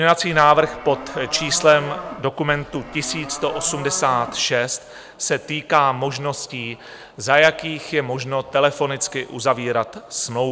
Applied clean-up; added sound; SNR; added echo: none; Livestock, farm animals, working animals; 13 dB; none.